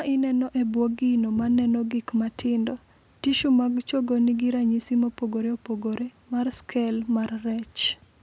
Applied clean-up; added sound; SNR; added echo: none; none; none; none.